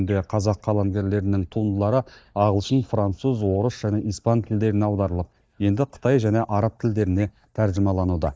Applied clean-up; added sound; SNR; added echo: neural mask model DeepFilterNet 3.